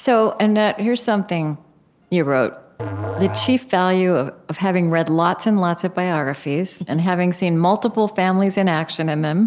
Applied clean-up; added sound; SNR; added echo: none; Musical instrument; 12 dB; none.